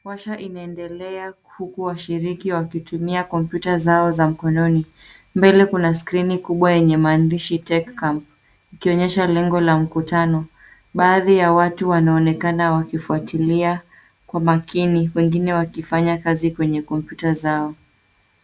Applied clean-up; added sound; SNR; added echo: none; none; none; none.